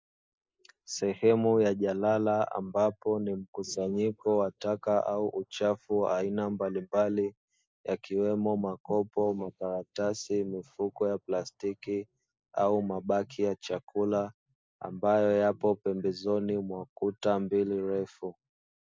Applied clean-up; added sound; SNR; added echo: neural mask model Resemble Enhance denoiser.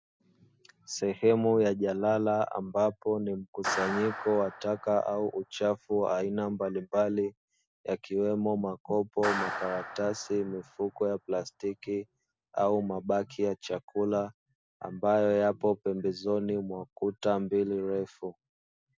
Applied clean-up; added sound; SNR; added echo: none; Clapping; 10 dB; none.